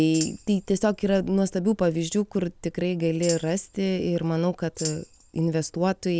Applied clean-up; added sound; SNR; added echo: none; Tambourine; 16 dB; none.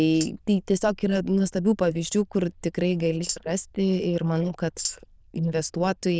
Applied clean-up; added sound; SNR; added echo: neural diffusion model UNIVERSE++.